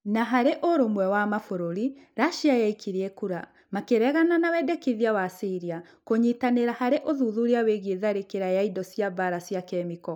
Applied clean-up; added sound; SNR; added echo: none; none; none; none.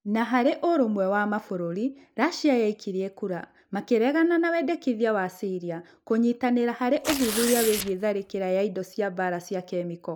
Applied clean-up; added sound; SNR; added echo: none; Tearing; 7 dB; none.